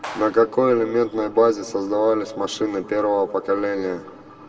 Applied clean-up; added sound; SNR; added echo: none; Clapping; 18 dB; reverberation time 1.4 s.